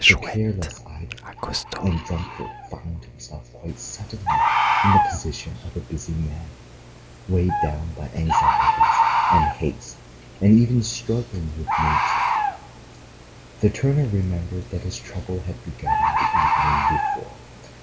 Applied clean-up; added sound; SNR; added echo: none; Bird; -2 dB; reverberation time 2.8 s.